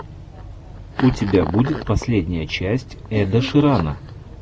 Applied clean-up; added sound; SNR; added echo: none; none; none; none.